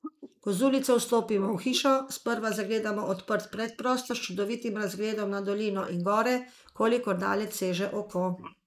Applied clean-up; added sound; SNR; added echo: neural mask model Resemble Enhance denoiser.